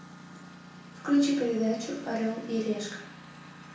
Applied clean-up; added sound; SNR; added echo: none; Engine; 16 dB; reverberation time 0.5 s.